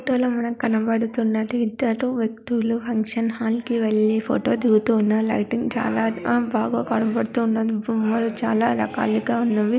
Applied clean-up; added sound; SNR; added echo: none; none; none; none.